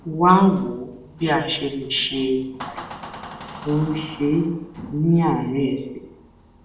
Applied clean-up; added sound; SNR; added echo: none; Door; 18 dB; reverberation time 0.7 s.